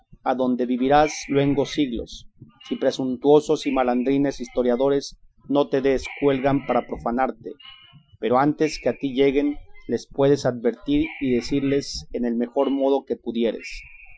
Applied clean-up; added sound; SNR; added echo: classical method Wiener filter.